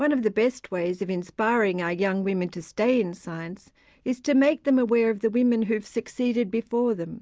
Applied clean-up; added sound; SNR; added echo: none; none; none; none.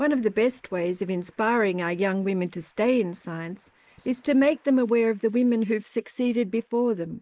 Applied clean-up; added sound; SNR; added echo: neural mask model Resemble Enhance denoiser.